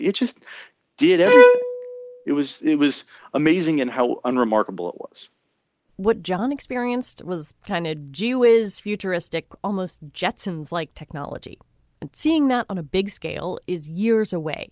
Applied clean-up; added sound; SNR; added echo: none; Bowed string instrument; -5 dB; none.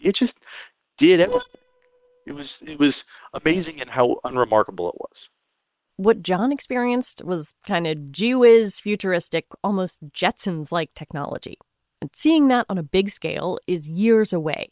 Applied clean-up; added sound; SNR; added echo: neural separator model SepFormer WHAM!.